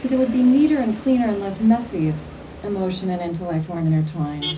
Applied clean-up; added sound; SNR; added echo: none; Motor vehicle (road); 15 dB; reverberation time 0.4 s.